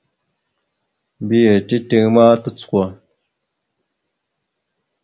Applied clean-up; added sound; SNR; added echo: none; none; none; none.